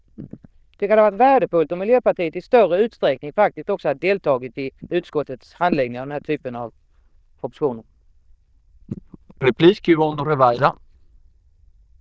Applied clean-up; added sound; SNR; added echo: neural diffusion model UNIVERSE++.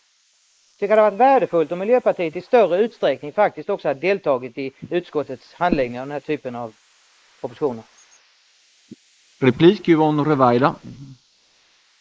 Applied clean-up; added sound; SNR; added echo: neural mask model Resemble Enhance denoiser.